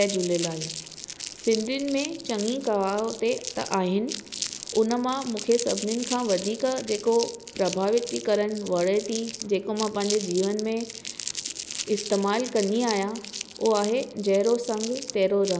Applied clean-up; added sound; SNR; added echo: none; Crumpling, crinkling; 11 dB; none.